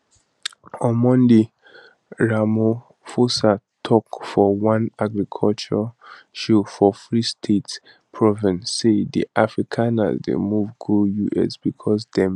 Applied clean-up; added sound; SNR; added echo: none; none; none; none.